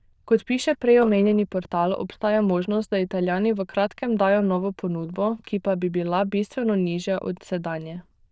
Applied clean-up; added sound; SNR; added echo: neural diffusion model UNIVERSE++.